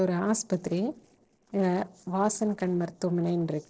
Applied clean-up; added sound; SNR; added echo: neural separator model SepFormer DNS4.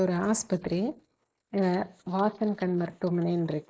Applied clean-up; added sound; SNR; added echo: neural mask model Resemble Enhance denoiser.